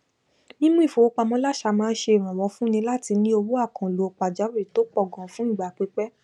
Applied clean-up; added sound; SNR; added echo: none; none; none; none.